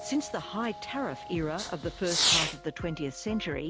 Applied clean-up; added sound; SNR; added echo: none; Fireworks; 1 dB; none.